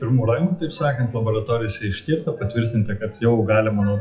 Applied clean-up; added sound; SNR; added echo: classical method WPE with log-MMSE.